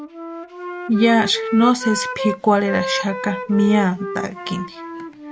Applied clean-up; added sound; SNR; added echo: none; Wind instrument, woodwind instrument; 8 dB; none.